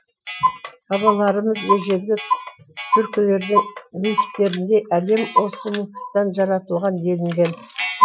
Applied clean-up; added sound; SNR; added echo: classical method Wiener filter.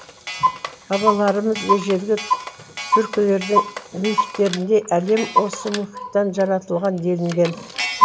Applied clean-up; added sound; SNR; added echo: none; Clock; 3 dB; none.